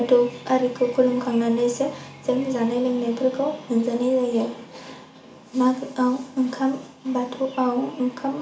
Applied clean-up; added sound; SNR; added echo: none; none; none; reverberation time 0.4 s.